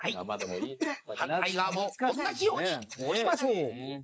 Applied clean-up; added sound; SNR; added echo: neural mask model Resemble Enhance denoiser.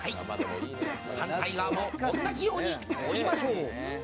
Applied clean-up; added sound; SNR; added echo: none; Cough; 6 dB; none.